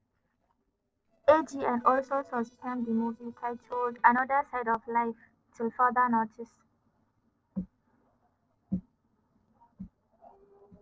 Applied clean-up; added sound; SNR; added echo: neural separator model SepFormer DNS4.